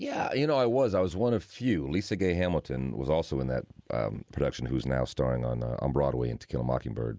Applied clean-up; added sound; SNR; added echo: none; none; none; none.